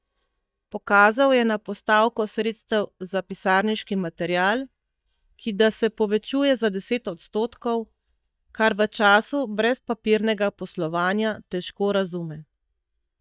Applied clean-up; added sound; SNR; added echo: neural mask model DeepFilterNet 3.